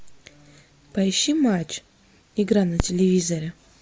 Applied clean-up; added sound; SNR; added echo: none; none; none; none.